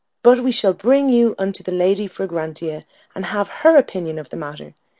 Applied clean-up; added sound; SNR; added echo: none; none; none; none.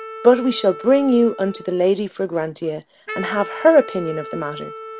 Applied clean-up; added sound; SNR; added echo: none; Wind instrument, woodwind instrument; 15 dB; none.